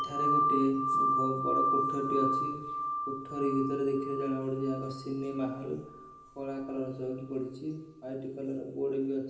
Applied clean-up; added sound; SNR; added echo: none; Wind chime; 0 dB; reverberation time 0.9 s.